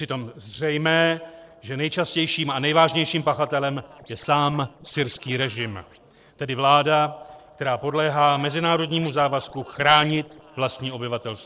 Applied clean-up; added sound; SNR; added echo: neural separator model SepFormer DNS4.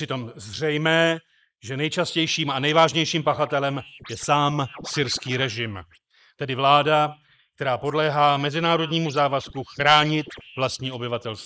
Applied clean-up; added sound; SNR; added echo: neural mask model Resemble Enhance denoiser.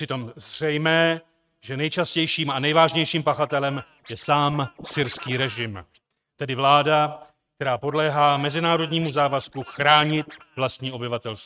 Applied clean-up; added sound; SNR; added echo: neural mask model RNNoise.